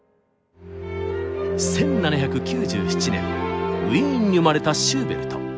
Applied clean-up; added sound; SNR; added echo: none; none; none; none.